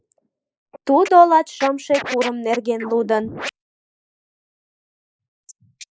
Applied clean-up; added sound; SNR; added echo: neural mask model Resemble Enhance denoiser.